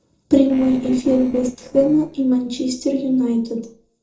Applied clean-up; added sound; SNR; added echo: neural separator model SepFormer DNS4.